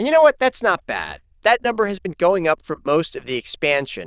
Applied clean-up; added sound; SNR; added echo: neural diffusion model UNIVERSE++.